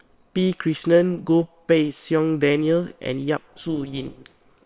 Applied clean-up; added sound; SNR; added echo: neural separator model SepFormer WHAM!.